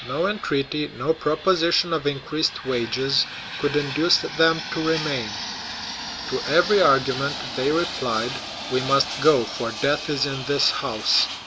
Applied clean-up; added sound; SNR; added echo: none; Fixed-wing aircraft, airplane; 9 dB; none.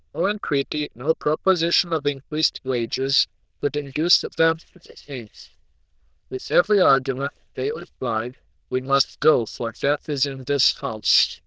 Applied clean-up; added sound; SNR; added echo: neural diffusion model UNIVERSE++.